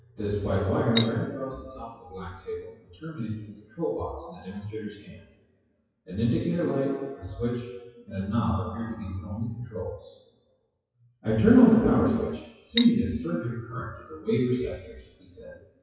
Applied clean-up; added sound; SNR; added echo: classical method WPE with log-MMSE.